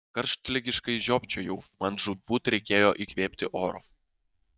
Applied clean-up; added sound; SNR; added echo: neural mask model DeepFilterNet 3.